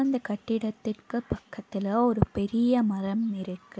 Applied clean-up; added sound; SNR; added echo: none; none; none; none.